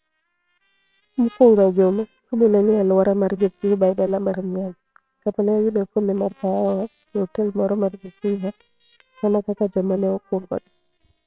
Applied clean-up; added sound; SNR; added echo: neural separator model SepFormer WHAMR!.